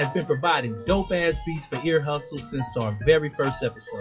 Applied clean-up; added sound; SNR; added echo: classical method WPE with log-MMSE.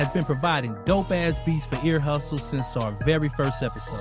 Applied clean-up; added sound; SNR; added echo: none; none; none; none.